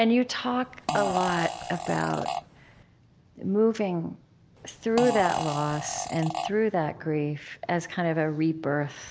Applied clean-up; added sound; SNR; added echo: none; Fart; 6 dB; none.